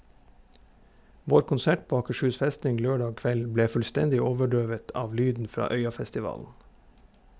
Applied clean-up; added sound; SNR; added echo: none; none; none; none.